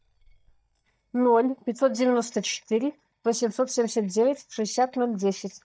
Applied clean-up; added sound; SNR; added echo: neural mask model DeepFilterNet 3.